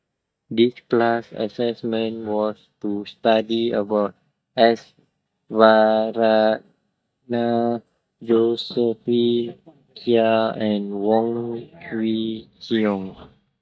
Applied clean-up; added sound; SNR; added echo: neural mask model DeepFilterNet 3.